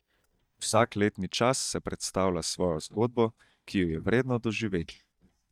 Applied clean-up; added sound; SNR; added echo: neural mask model DeepFilterNet 3.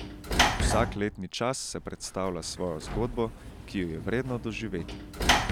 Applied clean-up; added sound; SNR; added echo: none; Sliding door / Slam; -1 dB; none.